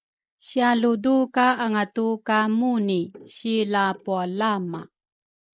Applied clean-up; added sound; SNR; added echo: neural mask model Resemble Enhance denoiser.